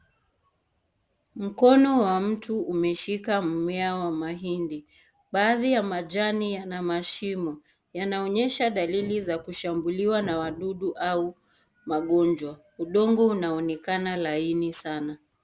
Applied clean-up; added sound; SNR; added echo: none; none; none; none.